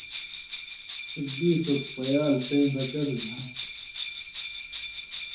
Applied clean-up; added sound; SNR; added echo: none; Bell; -4 dB; reverberation time 0.7 s.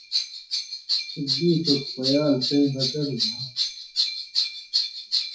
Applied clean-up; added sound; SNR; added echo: classical method WPE with log-MMSE.